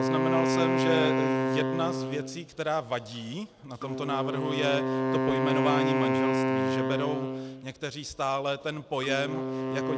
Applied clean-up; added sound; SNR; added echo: none; Wind instrument, woodwind instrument; -3 dB; none.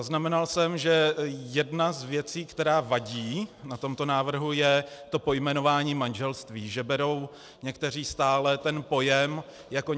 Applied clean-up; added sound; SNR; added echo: none; none; none; none.